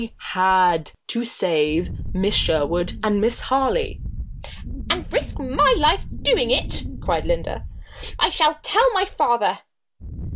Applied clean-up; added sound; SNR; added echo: none; Wind; 10 dB; none.